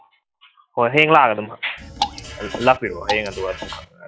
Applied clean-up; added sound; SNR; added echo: classical method log-MMSE.